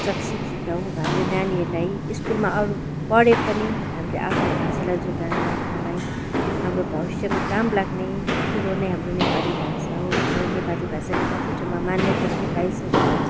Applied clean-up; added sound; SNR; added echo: none; Walk, footsteps; -2 dB; none.